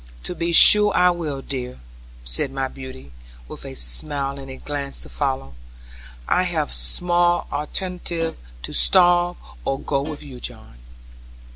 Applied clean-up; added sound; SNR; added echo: none; Guitar; 14 dB; none.